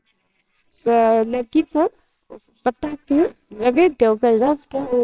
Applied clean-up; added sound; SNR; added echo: neural separator model SepFormer WHAMR!.